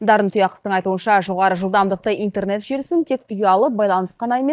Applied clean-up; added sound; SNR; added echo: neural mask model DeepFilterNet 3.